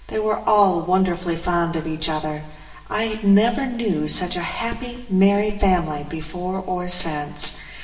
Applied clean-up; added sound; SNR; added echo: none; none; none; reverberation time 1.1 s.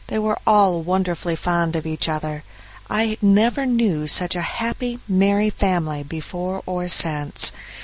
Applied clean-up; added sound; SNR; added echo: none; none; none; none.